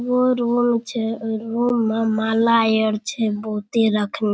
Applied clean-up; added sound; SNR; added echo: none; none; none; none.